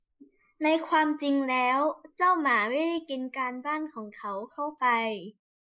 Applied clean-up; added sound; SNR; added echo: neural mask model Resemble Enhance denoiser.